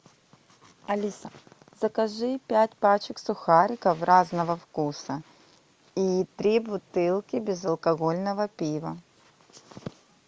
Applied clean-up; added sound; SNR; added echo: none; none; none; none.